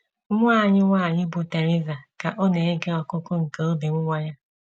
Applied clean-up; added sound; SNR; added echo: none; none; none; none.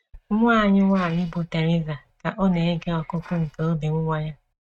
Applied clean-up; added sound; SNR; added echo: neural mask model RNNoise.